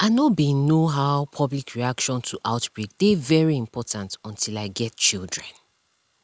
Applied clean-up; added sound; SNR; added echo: none; none; none; none.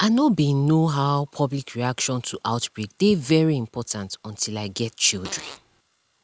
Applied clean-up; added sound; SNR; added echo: none; Fart; 18 dB; none.